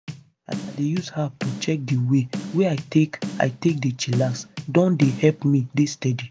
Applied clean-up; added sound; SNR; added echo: none; Bass drum / Snare drum; 12 dB; none.